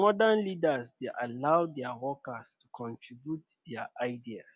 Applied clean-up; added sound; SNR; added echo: none; none; none; none.